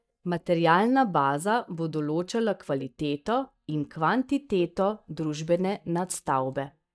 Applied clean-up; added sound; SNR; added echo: neural mask model DeepFilterNet 3.